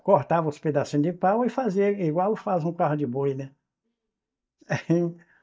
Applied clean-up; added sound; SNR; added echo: neural mask model DeepFilterNet 3.